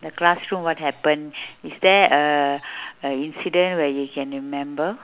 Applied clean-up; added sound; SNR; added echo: none; none; none; none.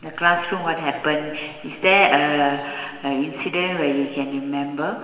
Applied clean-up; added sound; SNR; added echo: none; none; none; reverberation time 2.9 s.